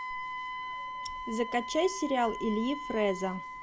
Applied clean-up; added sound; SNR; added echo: none; Wind instrument, woodwind instrument; 6 dB; none.